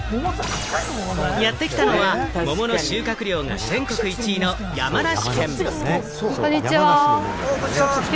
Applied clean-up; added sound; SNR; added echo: none; none; none; none.